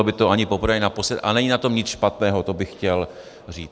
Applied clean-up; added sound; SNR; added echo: none; none; none; none.